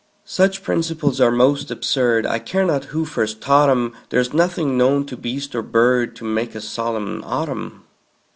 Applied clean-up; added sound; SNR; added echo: none; none; none; none.